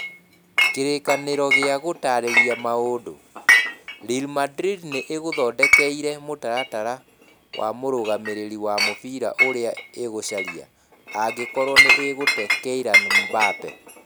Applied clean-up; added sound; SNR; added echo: none; Chink, clink; -2 dB; none.